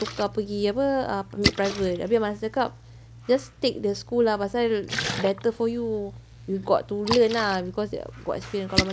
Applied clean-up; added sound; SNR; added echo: none; Splash, splatter; 8 dB; none.